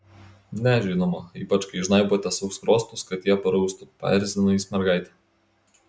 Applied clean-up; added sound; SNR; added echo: none; none; none; none.